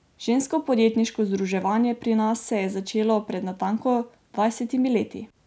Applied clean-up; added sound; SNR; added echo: none; none; none; none.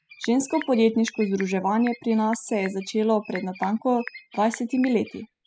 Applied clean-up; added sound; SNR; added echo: classical method spectral subtraction.